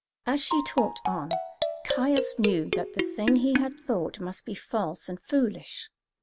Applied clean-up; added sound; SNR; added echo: none; Marimba, xylophone; 2 dB; none.